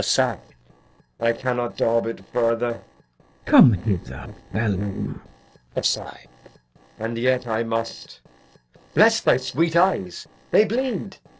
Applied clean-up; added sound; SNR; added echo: neural separator model SepFormer DNS4.